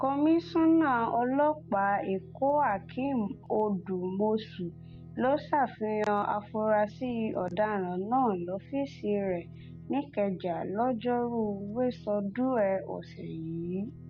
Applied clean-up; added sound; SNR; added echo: none; Guitar; 18 dB; none.